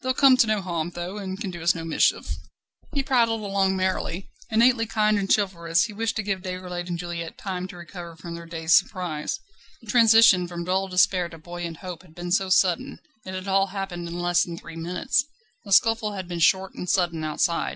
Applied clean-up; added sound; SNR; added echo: none; none; none; none.